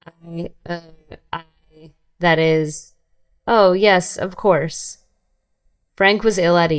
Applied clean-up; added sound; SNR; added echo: neural mask model DeepFilterNet 3.